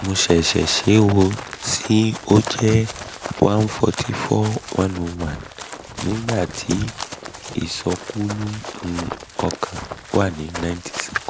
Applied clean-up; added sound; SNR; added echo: none; Run; 11 dB; none.